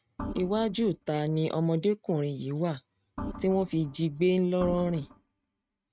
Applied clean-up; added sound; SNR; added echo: neural mask model RNNoise.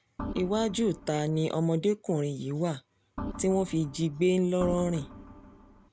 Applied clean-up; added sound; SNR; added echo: none; Organ; 12 dB; none.